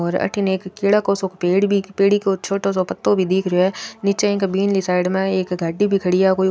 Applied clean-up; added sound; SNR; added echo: none; none; none; none.